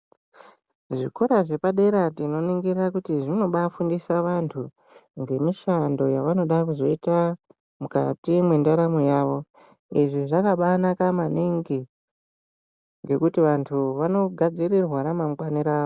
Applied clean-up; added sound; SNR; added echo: none; none; none; none.